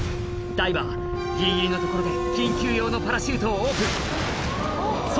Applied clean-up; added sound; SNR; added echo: none; Wind instrument, woodwind instrument; 6 dB; none.